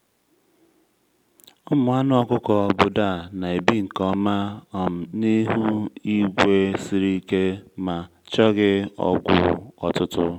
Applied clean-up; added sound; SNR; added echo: none; none; none; none.